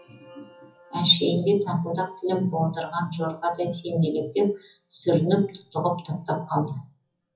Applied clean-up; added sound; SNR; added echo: classical method WPE with log-MMSE.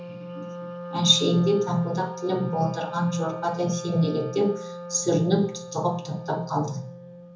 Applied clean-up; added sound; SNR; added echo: none; Wind instrument, woodwind instrument; 12 dB; reverberation time 0.7 s.